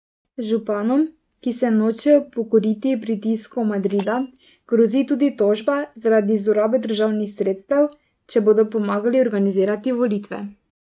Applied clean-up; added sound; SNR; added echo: neural mask model RNNoise.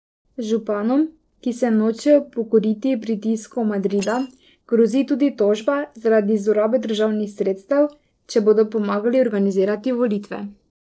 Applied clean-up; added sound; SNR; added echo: neural separator model SepFormer DNS4.